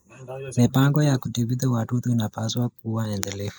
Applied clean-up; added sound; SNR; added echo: neural mask model Resemble Enhance denoiser.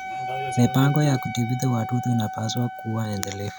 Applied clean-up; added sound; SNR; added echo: none; Wind instrument, woodwind instrument; 9 dB; none.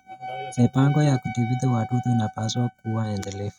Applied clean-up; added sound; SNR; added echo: neural mask model RNNoise.